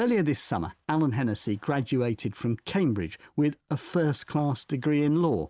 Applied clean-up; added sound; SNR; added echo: none; none; none; none.